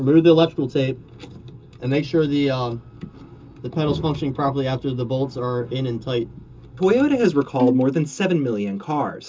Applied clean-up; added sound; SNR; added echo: none; Bowed string instrument; 3 dB; reverberation time 0.2 s.